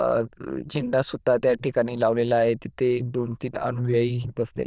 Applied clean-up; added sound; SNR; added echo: neural diffusion model UNIVERSE++.